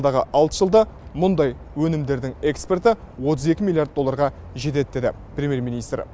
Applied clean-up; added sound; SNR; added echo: none; none; none; none.